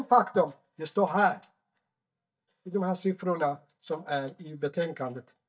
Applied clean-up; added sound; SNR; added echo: neural mask model DeepFilterNet 3.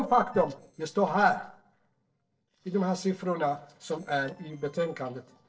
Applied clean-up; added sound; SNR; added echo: neural separator model SepFormer DNS4.